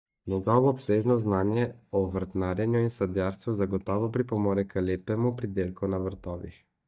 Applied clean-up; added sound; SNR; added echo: neural mask model DeepFilterNet 3.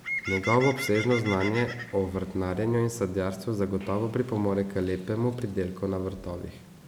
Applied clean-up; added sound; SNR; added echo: none; Bird; 11 dB; none.